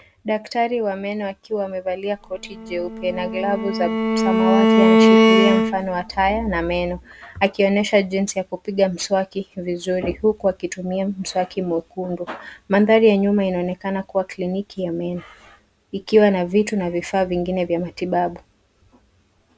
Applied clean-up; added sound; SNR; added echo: none; Bowed string instrument; -5 dB; none.